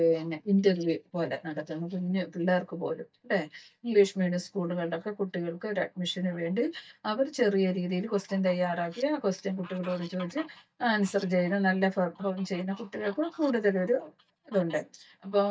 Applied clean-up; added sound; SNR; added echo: neural mask model DeepFilterNet 3.